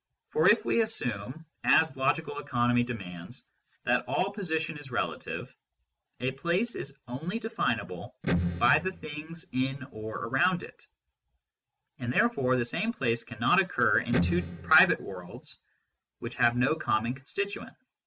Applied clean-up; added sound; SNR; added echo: none; Electric guitar; 3 dB; none.